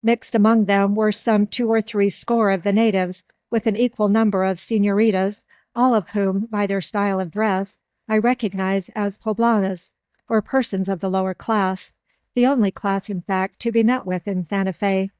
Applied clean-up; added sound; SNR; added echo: neural mask model DeepFilterNet 3.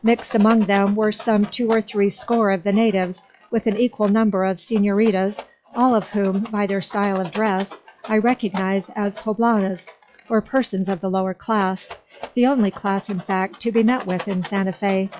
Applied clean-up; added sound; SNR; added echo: classical method log-MMSE.